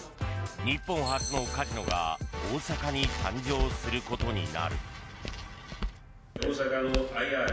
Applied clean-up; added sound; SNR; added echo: none; Walk, footsteps; 7 dB; none.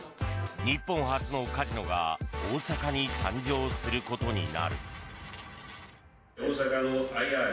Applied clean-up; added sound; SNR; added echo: none; none; none; none.